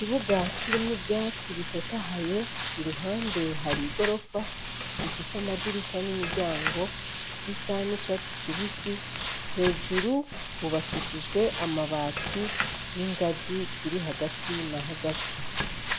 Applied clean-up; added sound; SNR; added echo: none; Frying (food); 1 dB; none.